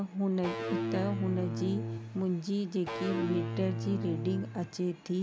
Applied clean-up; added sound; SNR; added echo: none; Electric guitar / Bass guitar; 3 dB; none.